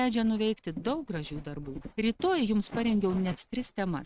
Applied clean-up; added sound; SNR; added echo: neural mask model RNNoise.